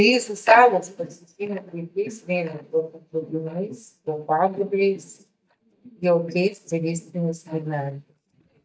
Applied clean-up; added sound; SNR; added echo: neural mask model DeepFilterNet 3.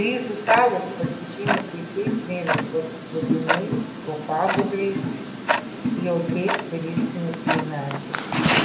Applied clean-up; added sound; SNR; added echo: none; Tick-tock; -1 dB; reverberation time 0.7 s.